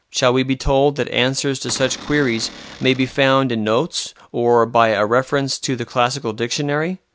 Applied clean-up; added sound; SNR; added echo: none; Cupboard open or close / Door; 17 dB; none.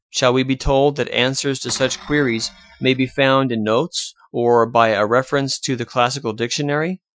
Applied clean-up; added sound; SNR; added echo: classical method Wiener filter.